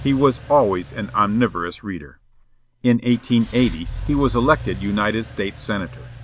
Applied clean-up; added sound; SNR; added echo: none; Engine / Car; 13 dB; none.